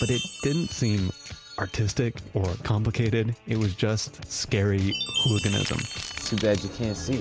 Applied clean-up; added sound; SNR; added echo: none; Chime; 11 dB; none.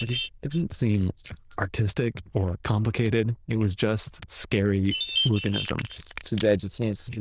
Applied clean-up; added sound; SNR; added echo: neural diffusion model UNIVERSE++.